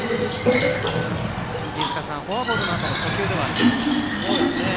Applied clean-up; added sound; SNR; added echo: none; Fill (with liquid); -3 dB; none.